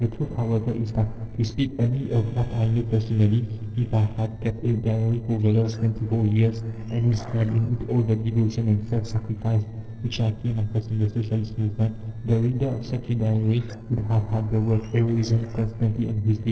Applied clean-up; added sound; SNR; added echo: neural separator model SepFormer DNS4.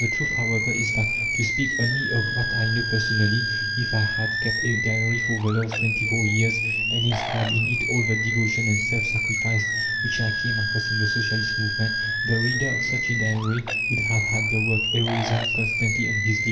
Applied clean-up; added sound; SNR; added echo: none; Animal; -1 dB; reverberation time 2.4 s.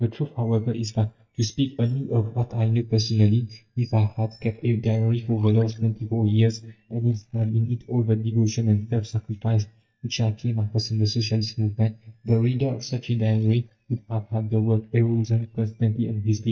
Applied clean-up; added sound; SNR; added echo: neural mask model DeepFilterNet 3.